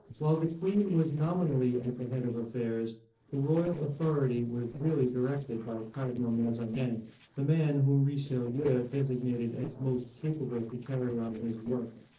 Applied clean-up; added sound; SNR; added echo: neural separator model SepFormer DNS4.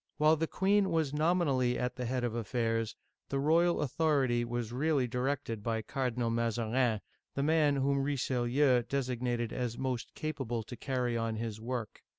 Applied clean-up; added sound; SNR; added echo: none; none; none; none.